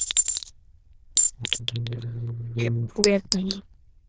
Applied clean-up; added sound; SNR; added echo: neural diffusion model UNIVERSE++.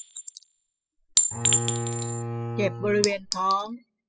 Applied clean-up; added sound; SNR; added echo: classical method spectral subtraction.